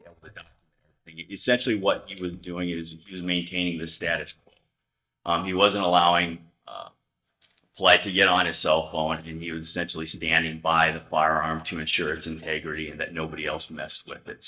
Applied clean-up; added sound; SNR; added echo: neural mask model DeepFilterNet 3.